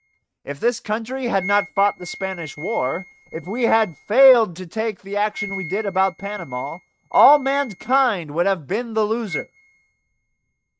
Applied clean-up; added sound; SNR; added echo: neural mask model RNNoise.